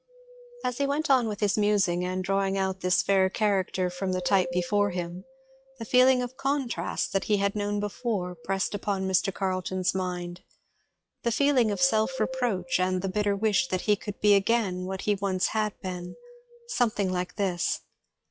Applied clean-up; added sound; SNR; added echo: classical method log-MMSE.